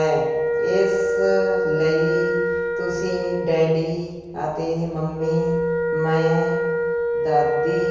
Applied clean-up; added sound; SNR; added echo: none; Wind instrument, woodwind instrument; -1 dB; reverberation time 1.2 s.